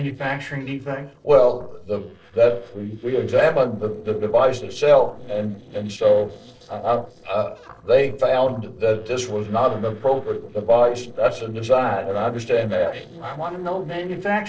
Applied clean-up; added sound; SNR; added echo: neural separator model SepFormer DNS4.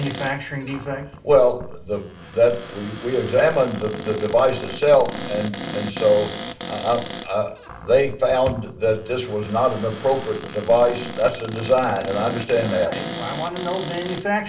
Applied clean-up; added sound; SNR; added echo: none; Cupboard open or close; 12 dB; reverberation time 0.3 s.